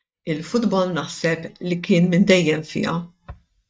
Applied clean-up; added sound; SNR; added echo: neural mask model DeepFilterNet 3.